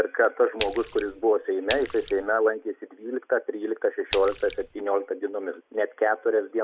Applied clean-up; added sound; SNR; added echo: none; Splash, splatter; 8 dB; none.